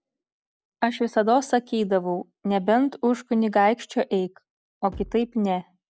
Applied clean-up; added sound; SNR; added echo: none; Bass drum; 19 dB; none.